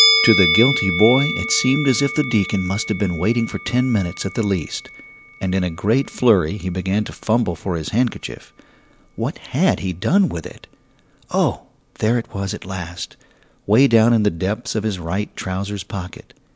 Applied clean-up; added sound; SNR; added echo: none; Musical instrument; 7 dB; none.